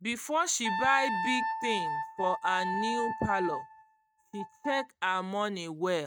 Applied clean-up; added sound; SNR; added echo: neural mask model RNNoise.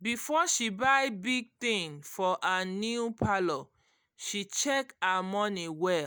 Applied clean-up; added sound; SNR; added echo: none; none; none; none.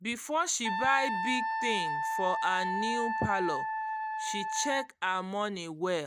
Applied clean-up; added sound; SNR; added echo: none; Wind instrument, woodwind instrument; 1 dB; none.